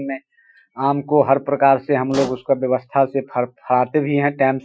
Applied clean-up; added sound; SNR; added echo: classical method Wiener filter.